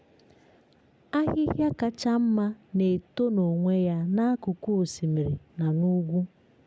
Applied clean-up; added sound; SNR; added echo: none; none; none; none.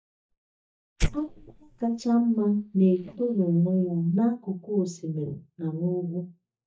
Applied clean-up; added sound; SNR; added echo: neural mask model DeepFilterNet 3.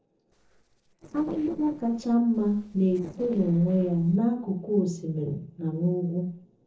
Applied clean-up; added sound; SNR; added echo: neural separator model SepFormer DNS4.